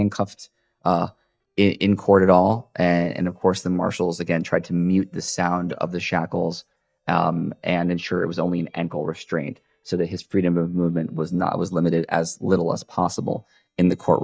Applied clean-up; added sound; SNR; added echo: neural mask model DeepFilterNet 3.